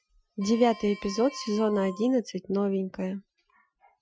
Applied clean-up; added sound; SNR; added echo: classical method Wiener filter.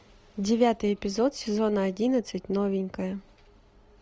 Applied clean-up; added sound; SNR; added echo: none; none; none; none.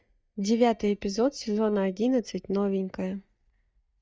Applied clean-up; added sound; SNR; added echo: neural mask model DeepFilterNet 3.